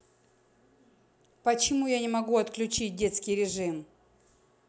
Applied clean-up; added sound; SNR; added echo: none; none; none; none.